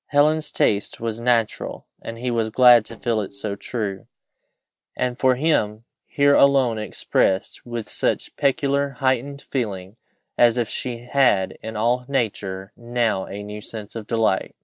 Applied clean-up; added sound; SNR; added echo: neural separator model SepFormer DNS4.